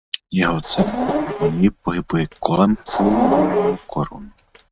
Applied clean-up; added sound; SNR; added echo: neural mask model RNNoise.